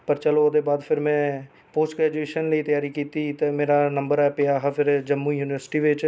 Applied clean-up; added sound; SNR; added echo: none; none; none; none.